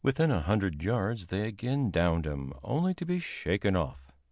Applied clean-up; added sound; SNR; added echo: none; none; none; none.